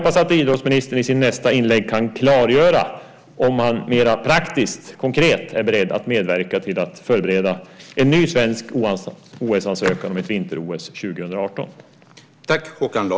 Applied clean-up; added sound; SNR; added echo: none; none; none; none.